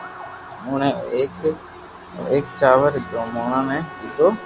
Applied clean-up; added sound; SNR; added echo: none; Trumpet + Motor vehicle (road) / Siren; 16 dB; none.